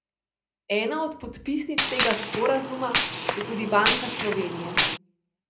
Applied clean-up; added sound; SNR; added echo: none; Gunshot, gunfire; -3 dB; reverberation time 0.5 s.